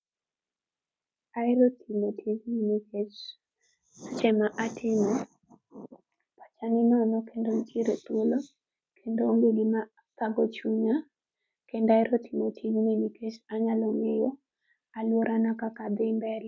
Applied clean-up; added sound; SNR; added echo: none; none; none; none.